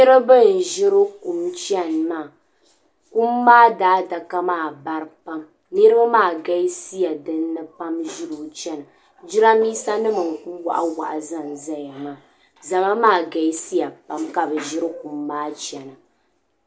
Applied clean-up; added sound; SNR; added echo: none; none; none; none.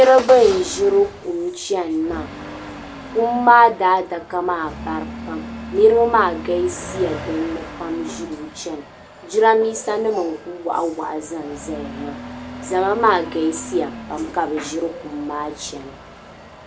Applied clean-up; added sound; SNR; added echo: none; Engine starting / Accelerating, revving, vroom / Motor vehicle (road); 14 dB; none.